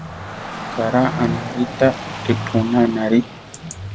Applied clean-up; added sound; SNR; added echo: none; Rain / Dog; 11 dB; none.